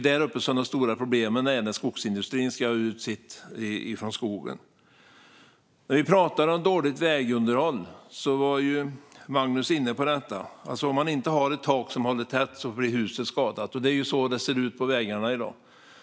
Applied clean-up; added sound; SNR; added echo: none; none; none; none.